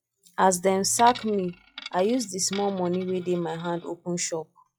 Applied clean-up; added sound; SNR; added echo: classical method log-MMSE.